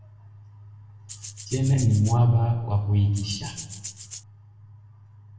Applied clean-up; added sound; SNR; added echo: none; Rattle (instrument); 14 dB; reverberation time 1.1 s.